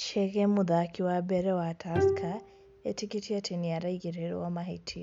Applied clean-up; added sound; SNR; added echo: none; Bowed string instrument; 4 dB; none.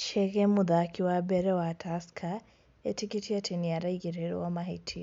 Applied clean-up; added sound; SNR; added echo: none; none; none; none.